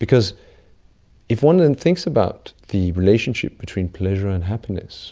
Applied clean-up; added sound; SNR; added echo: none; none; none; none.